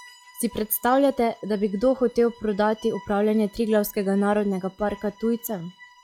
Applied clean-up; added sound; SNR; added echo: classical method log-MMSE.